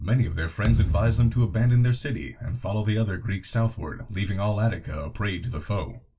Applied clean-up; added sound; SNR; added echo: none; Thump, thud; 5 dB; reverberation time 0.2 s.